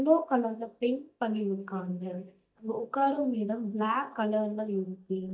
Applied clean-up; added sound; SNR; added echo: neural mask model DeepFilterNet 3.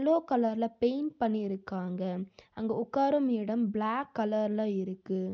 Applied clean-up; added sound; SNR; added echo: none; none; none; none.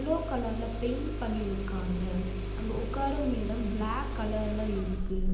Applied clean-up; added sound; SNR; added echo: none; Engine starting; 0 dB; reverberation time 0.8 s.